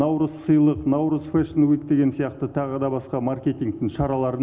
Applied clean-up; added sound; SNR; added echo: none; none; none; none.